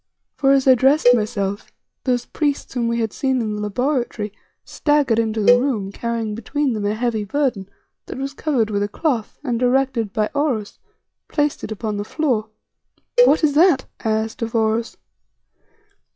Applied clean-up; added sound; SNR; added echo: classical method log-MMSE.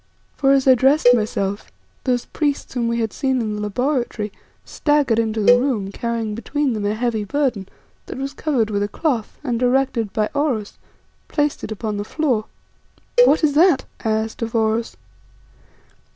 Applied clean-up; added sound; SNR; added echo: none; Cowbell; 3 dB; none.